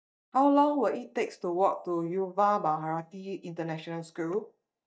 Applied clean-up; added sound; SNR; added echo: neural mask model DeepFilterNet 3.